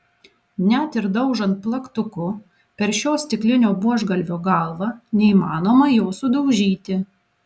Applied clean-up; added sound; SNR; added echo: none; none; none; none.